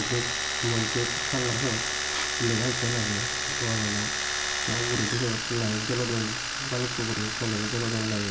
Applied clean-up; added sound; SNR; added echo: none; Domestic sounds, home sounds; -1 dB; reverberation time 1.2 s.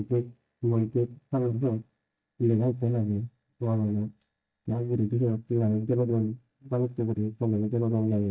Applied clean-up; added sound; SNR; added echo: neural mask model DeepFilterNet 3.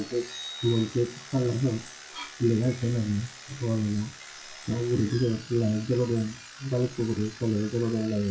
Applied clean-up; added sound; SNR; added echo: classical method WPE with log-MMSE.